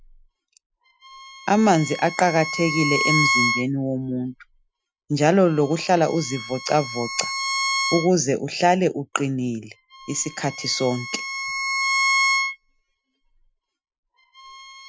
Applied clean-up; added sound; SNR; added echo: classical method Wiener filter.